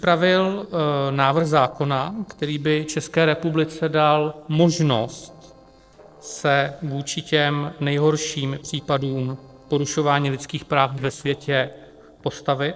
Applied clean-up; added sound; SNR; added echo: neural separator model SepFormer DNS4.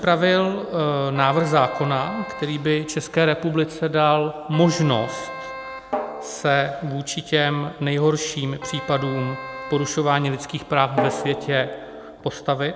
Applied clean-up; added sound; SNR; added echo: none; Drum + Keyboard (musical); 12 dB; none.